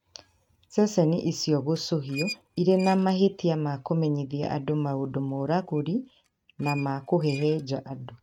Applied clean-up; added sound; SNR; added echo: neural mask model RNNoise.